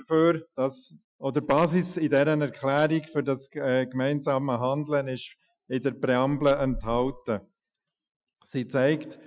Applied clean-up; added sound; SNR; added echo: classical method Wiener filter.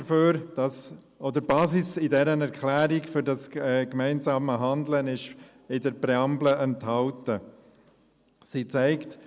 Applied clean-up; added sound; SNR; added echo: none; none; none; none.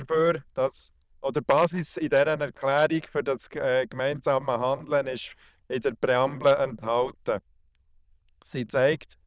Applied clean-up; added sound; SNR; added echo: neural diffusion model UNIVERSE++.